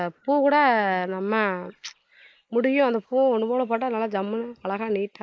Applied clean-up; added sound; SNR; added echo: neural mask model Resemble Enhance denoiser.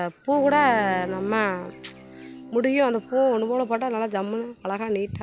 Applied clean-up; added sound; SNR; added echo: none; Bowed string instrument; 17 dB; none.